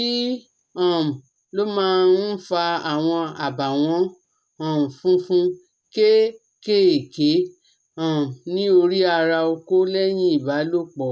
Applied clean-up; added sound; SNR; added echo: none; none; none; none.